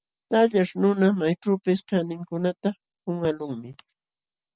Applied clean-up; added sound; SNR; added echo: none; none; none; none.